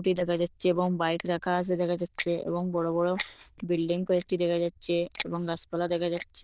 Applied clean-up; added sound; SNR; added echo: neural diffusion model UNIVERSE++.